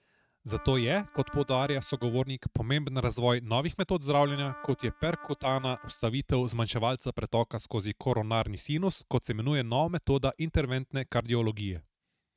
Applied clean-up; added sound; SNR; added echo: neural mask model RNNoise.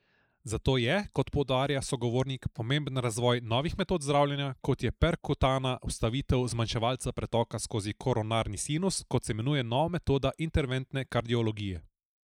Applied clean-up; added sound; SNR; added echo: neural mask model Resemble Enhance denoiser.